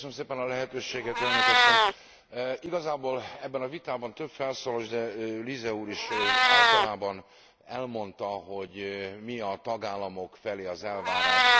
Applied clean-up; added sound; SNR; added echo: none; Meow; -5 dB; none.